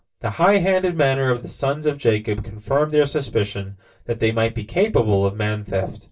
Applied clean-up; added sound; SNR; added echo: none; none; none; reverberation time 0.1 s.